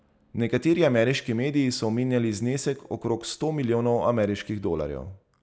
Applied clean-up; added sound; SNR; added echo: none; none; none; none.